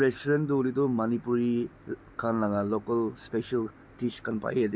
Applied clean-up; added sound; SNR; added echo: none; none; none; none.